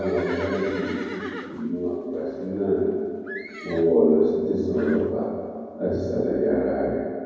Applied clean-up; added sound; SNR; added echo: none; Livestock, farm animals, working animals; 15 dB; reverberation time 2.2 s.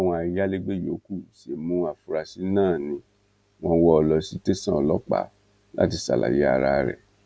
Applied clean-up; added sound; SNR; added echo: none; none; none; none.